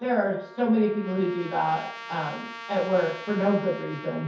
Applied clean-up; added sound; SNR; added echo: none; Trumpet; 14 dB; reverberation time 0.6 s.